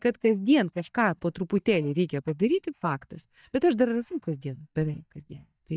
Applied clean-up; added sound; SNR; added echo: neural mask model DeepFilterNet 3.